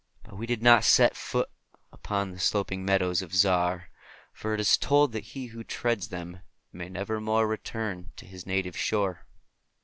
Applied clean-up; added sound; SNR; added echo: none; none; none; none.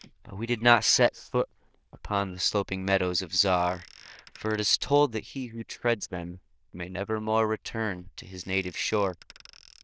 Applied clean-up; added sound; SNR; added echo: neural diffusion model UNIVERSE++.